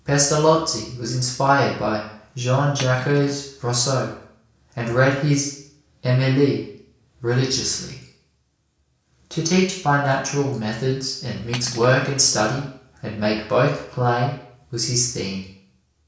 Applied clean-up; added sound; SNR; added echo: none; Cutlery, silverware; 13 dB; reverberation time 0.6 s.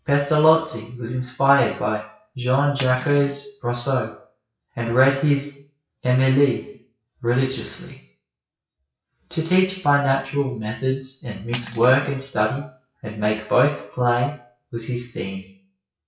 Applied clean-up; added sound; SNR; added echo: classical method WPE with log-MMSE.